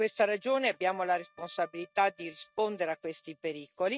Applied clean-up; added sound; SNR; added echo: neural mask model RNNoise.